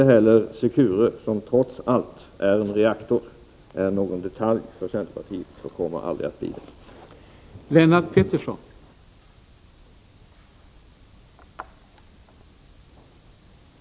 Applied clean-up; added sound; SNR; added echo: none; none; none; none.